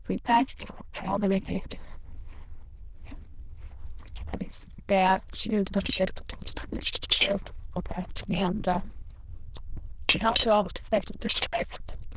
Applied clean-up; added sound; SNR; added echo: neural diffusion model UNIVERSE++.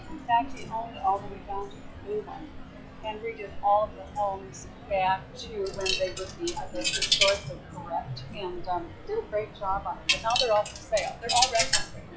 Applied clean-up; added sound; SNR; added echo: classical method log-MMSE.